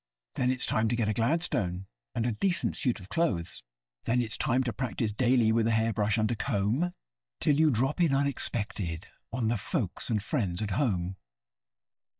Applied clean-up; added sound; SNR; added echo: neural mask model DeepFilterNet 3.